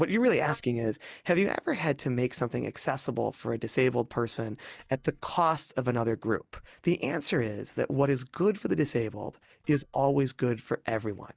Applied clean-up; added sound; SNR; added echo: neural mask model DeepFilterNet 3.